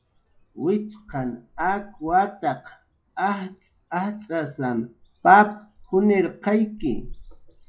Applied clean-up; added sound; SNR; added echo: classical method log-MMSE.